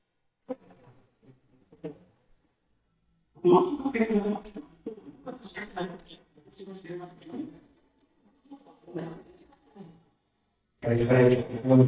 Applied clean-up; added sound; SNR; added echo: neural mask model DeepFilterNet 3.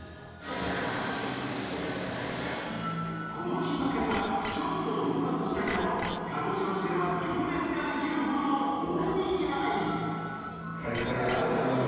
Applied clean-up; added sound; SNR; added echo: none; Bicycle bell; 9 dB; reverberation time 2.1 s.